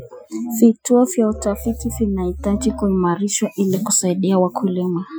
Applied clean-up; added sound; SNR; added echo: classical method Wiener filter.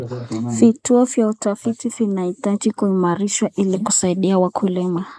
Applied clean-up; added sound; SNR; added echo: neural mask model Resemble Enhance denoiser.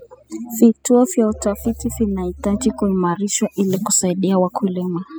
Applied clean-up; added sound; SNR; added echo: classical method spectral subtraction.